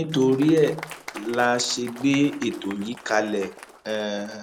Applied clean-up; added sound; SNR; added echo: none; Applause; 17 dB; none.